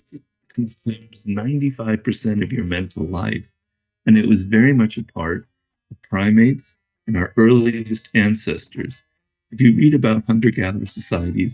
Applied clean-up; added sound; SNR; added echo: neural mask model DeepFilterNet 3.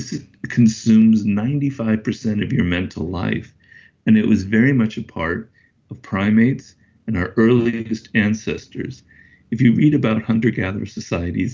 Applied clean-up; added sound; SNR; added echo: none; none; none; none.